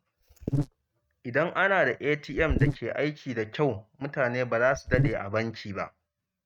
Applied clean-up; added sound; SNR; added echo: neural mask model RNNoise.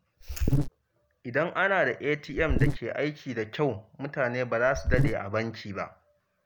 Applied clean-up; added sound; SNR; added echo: none; Buzz; -5 dB; none.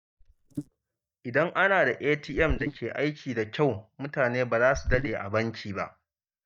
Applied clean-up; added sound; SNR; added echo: neural mask model DeepFilterNet 3.